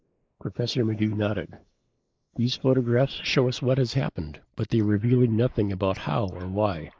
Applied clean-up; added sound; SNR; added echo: neural mask model Resemble Enhance denoiser.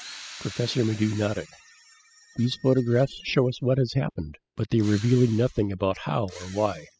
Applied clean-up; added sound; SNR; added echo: classical method spectral subtraction.